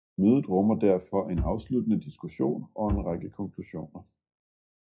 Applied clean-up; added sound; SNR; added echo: classical method WPE with log-MMSE.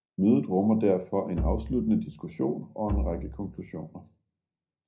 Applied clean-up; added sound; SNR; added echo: none; Bowed string instrument; 6 dB; reverberation time 0.4 s.